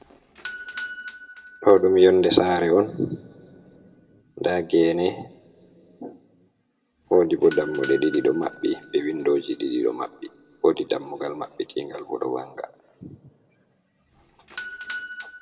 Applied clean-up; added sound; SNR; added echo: none; Doorbell; 18 dB; reverberation time 1.0 s.